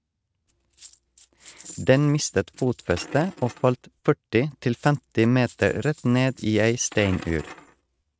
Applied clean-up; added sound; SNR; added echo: neural mask model RNNoise.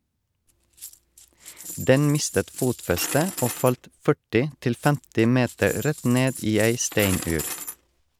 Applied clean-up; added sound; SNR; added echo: none; Coin (dropping); 12 dB; none.